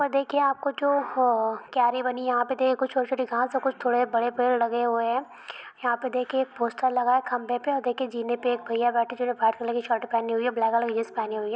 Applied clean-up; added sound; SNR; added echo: none; none; none; none.